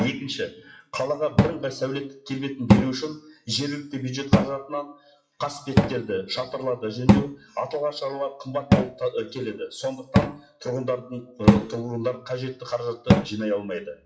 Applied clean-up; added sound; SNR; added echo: classical method WPE with log-MMSE.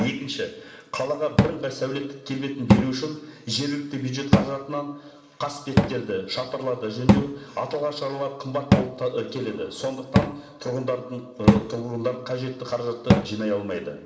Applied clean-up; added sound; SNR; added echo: none; Cupboard open or close / Drawer open or close; -2 dB; reverberation time 0.9 s.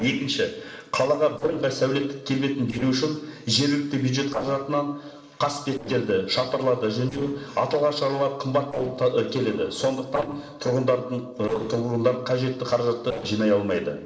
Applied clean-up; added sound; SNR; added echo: neural separator model SepFormer DNS4.